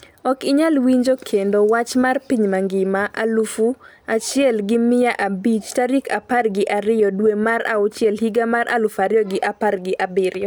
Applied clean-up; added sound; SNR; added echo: none; none; none; none.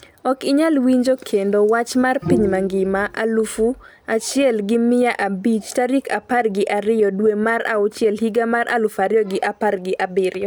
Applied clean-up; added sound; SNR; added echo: none; Bowed string instrument; 8 dB; none.